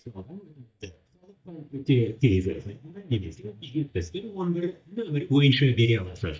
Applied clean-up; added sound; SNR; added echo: neural mask model DeepFilterNet 3.